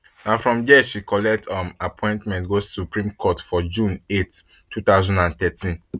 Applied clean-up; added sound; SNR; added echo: none; none; none; none.